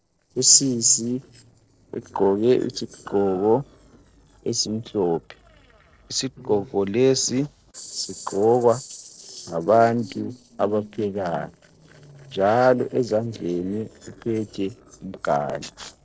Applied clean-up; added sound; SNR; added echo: neural separator model SepFormer DNS4.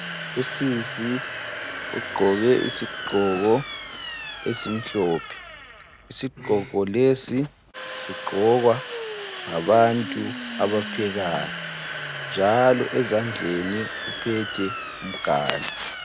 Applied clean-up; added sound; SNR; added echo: none; Domestic sounds, home sounds; 9 dB; none.